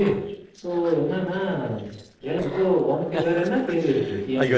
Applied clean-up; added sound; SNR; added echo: neural separator model SepFormer DNS4.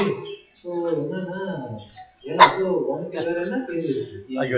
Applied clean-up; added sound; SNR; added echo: classical method WPE with log-MMSE.